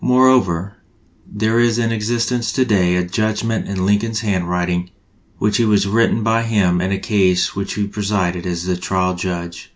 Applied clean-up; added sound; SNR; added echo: none; none; none; none.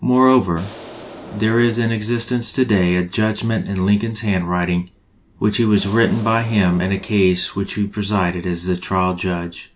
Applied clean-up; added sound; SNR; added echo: none; Explosion; 19 dB; none.